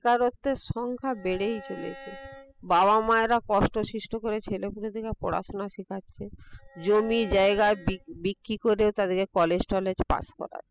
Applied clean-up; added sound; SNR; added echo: classical method spectral subtraction.